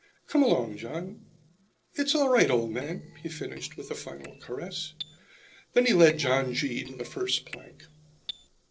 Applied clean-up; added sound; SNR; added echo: neural separator model SepFormer DNS4.